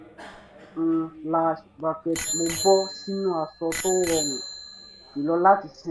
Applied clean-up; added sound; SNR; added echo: none; Bicycle bell; 6 dB; none.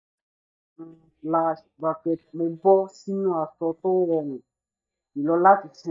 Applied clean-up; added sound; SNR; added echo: neural mask model DeepFilterNet 3.